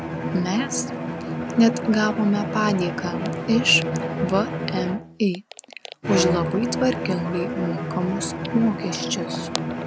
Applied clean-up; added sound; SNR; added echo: none; Bowed string instrument; 3 dB; none.